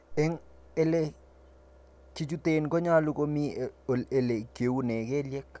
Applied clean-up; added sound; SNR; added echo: none; none; none; none.